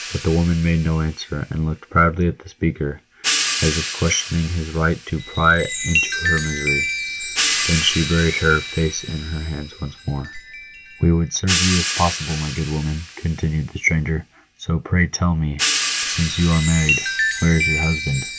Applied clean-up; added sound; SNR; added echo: none; Hi-hat + Chime; 4 dB; none.